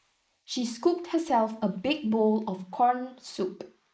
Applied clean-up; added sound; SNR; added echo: neural mask model Resemble Enhance denoiser.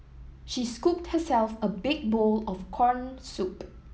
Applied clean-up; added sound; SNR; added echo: none; none; none; none.